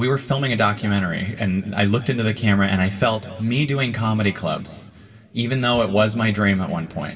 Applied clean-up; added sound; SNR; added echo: none; none; none; reverberation time 2.1 s.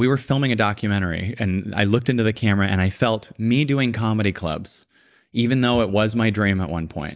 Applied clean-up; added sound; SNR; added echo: none; none; none; none.